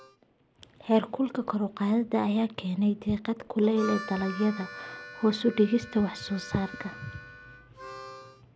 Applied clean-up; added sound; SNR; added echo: none; Harmonica; 16 dB; none.